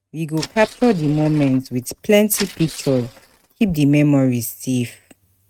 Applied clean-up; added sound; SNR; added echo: neural mask model RNNoise.